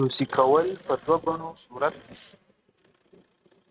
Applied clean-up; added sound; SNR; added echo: neural mask model RNNoise.